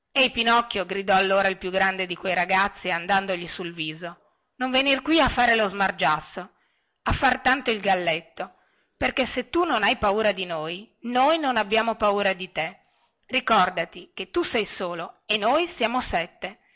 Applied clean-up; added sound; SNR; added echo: none; none; none; none.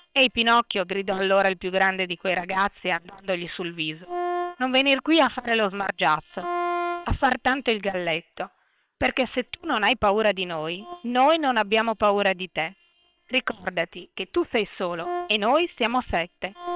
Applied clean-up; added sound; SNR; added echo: neural separator model SepFormer WHAM!.